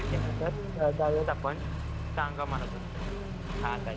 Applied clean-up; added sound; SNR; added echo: none; Accelerating, revving, vroom; 0 dB; none.